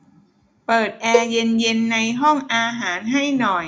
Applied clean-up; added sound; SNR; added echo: none; Cowbell; 5 dB; reverberation time 0.2 s.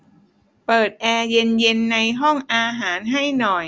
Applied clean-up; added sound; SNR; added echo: none; none; none; none.